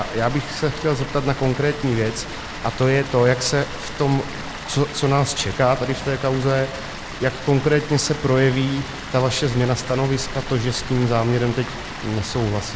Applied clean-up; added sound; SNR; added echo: none; Water; 10 dB; none.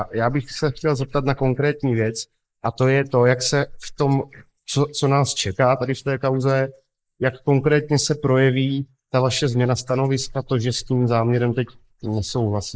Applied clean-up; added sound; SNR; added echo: neural mask model Resemble Enhance denoiser.